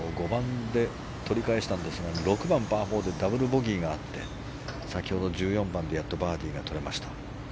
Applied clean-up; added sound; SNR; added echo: none; Fixed-wing aircraft, airplane; 16 dB; none.